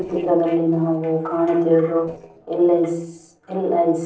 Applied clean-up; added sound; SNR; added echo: neural separator model SepFormer DNS4.